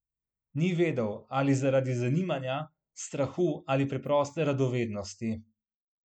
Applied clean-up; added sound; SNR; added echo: neural mask model Resemble Enhance denoiser.